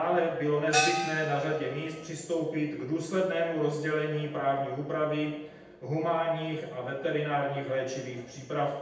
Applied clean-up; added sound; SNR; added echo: none; Gong; 1 dB; reverberation time 0.8 s.